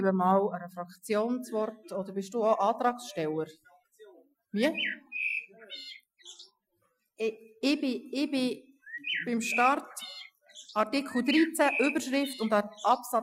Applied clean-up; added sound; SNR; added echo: classical method Wiener filter.